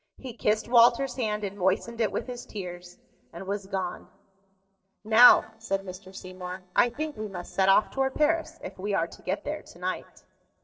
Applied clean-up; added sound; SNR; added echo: neural separator model SepFormer DNS4.